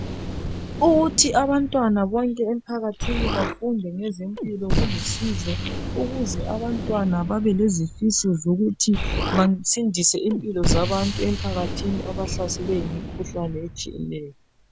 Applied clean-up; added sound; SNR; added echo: none; Explosion; 5 dB; none.